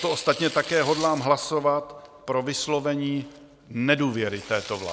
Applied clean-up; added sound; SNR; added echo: none; Tearing; 16 dB; none.